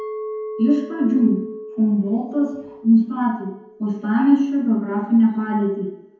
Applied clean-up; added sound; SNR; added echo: none; Chink, clink; 16 dB; reverberation time 0.9 s.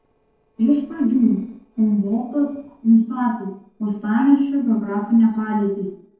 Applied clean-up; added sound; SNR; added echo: neural separator model SepFormer DNS4.